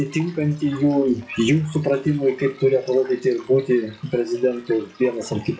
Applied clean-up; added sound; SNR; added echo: classical method log-MMSE.